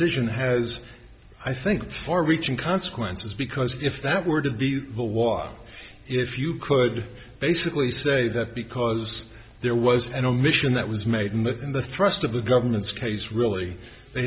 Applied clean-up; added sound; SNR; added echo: none; none; none; none.